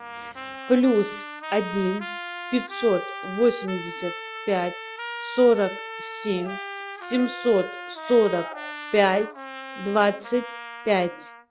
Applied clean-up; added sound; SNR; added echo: none; Trumpet; 11 dB; none.